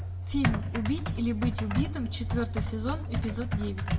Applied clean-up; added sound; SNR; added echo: none; Computer keyboard; -2 dB; reverberation time 1.3 s.